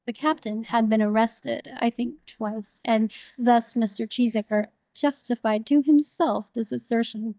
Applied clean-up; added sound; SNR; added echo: neural mask model DeepFilterNet 3.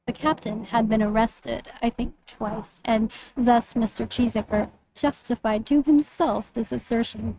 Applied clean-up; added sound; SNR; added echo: neural mask model RNNoise.